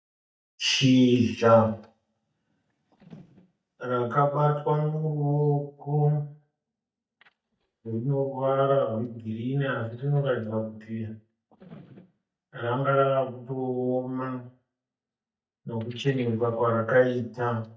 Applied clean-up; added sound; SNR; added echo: neural mask model DeepFilterNet 3.